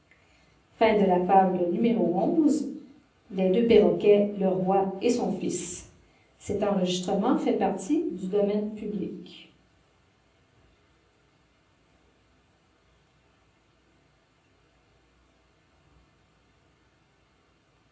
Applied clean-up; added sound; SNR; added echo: none; none; none; reverberation time 0.6 s.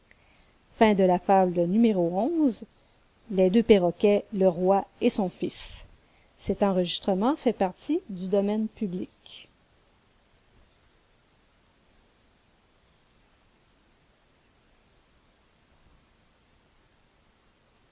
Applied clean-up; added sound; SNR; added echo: none; none; none; none.